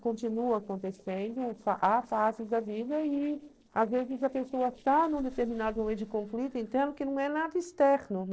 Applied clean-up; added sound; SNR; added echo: neural separator model SepFormer DNS4.